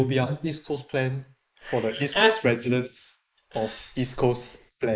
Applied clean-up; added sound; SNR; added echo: neural mask model Resemble Enhance denoiser.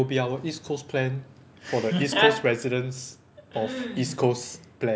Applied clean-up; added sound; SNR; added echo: none; none; none; none.